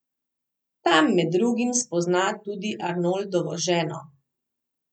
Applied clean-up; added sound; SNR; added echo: none; none; none; none.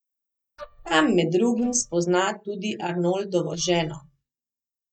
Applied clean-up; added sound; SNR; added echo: neural mask model DeepFilterNet 3.